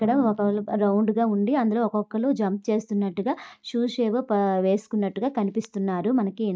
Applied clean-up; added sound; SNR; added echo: neural mask model RNNoise.